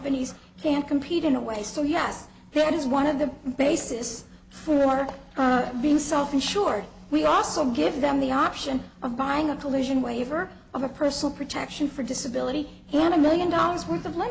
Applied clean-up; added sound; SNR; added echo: none; none; none; none.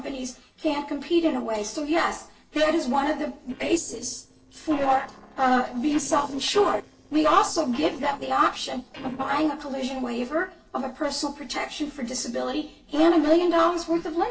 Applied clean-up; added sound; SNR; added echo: neural separator model SepFormer DNS4.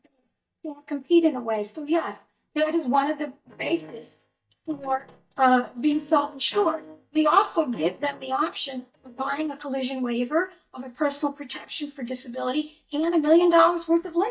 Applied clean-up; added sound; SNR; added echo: neural mask model DeepFilterNet 3.